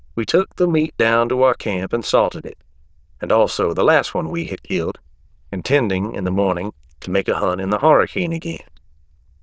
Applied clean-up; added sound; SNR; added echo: neural diffusion model UNIVERSE++.